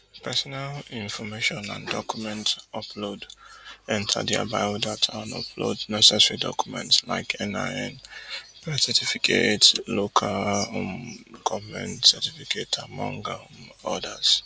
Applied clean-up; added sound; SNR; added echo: none; none; none; none.